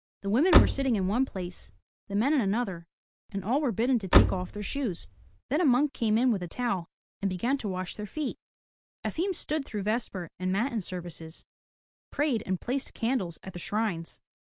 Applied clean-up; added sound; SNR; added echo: none; Slam; -3 dB; none.